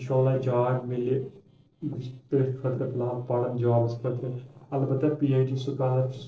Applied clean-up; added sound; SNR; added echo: neural separator model SepFormer DNS4.